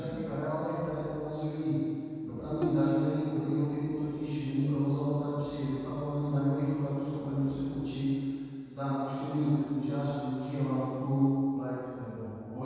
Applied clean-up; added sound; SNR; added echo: none; Bowed string instrument; 11 dB; reverberation time 2.1 s.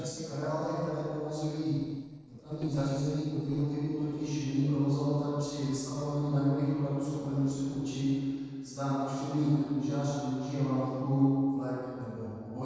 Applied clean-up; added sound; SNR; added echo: neural separator model SepFormer DNS4.